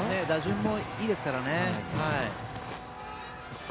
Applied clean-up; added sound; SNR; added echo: none; Walk, footsteps + Wind instrument, woodwind instrument; 13 dB; none.